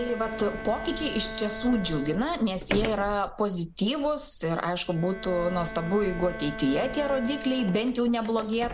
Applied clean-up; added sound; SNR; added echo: none; Bowed string instrument + Sliding door; 9 dB; none.